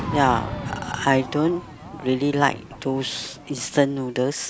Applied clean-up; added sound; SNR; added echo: none; Crowd / Fireworks; 11 dB; none.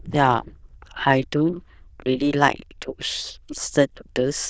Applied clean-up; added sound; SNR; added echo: neural diffusion model UNIVERSE++.